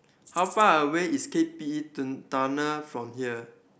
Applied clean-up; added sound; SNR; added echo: none; Rattle (instrument); 18 dB; none.